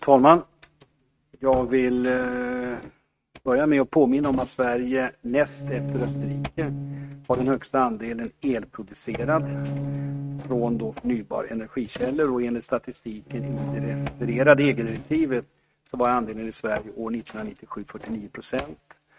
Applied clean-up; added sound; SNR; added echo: neural mask model RNNoise.